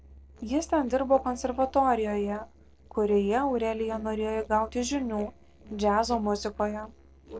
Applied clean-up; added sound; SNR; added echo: neural separator model SepFormer DNS4.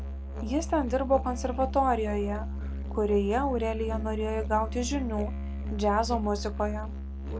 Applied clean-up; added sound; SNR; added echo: none; Musical instrument; 4 dB; none.